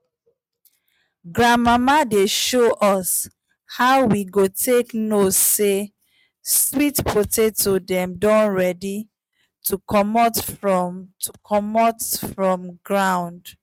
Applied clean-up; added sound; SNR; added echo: neural mask model RNNoise.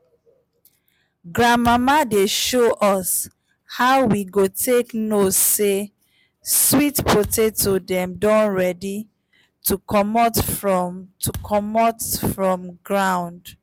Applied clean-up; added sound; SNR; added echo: none; Thump, thud; 18 dB; none.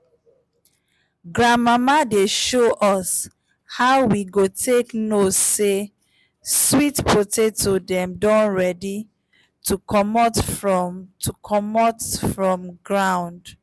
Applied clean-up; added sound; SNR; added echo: none; none; none; none.